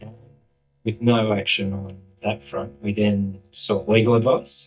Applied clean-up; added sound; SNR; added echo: neural mask model DeepFilterNet 3.